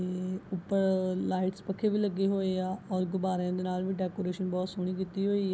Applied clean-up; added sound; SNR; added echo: none; none; none; none.